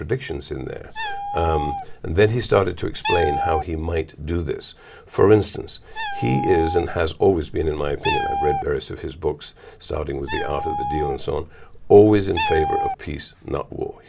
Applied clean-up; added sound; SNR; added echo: none; Meow; 5 dB; none.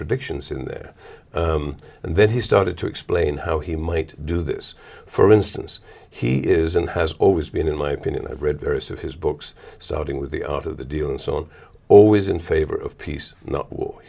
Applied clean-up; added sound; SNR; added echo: none; none; none; none.